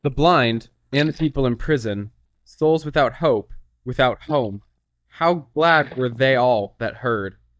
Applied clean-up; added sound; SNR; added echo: neural mask model DeepFilterNet 3.